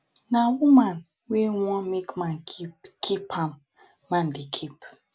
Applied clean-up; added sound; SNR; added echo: none; none; none; none.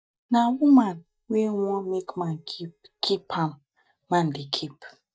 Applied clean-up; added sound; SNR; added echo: neural mask model DeepFilterNet 3.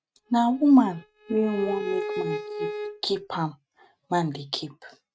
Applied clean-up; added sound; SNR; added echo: neural mask model RNNoise.